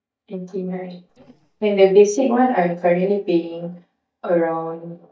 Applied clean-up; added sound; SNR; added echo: neural mask model DeepFilterNet 3.